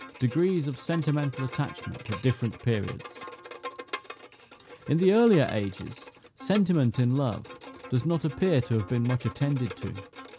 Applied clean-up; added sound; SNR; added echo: none; Bowed string instrument; 15 dB; none.